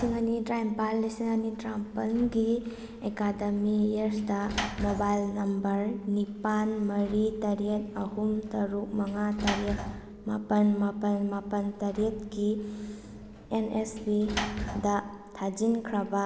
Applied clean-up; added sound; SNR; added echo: none; Sliding door / Slam; 13 dB; none.